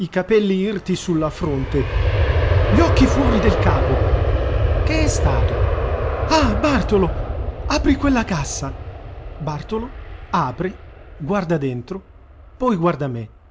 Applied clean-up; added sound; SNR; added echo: none; Aircraft; -1 dB; none.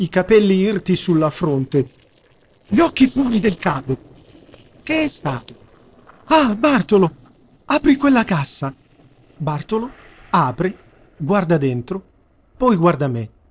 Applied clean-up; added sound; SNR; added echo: neural separator model SepFormer DNS4.